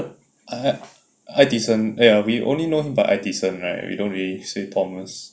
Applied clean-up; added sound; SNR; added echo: none; none; none; none.